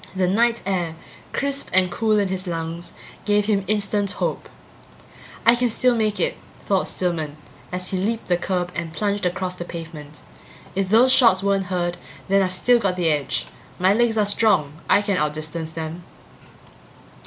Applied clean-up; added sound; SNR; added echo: none; none; none; none.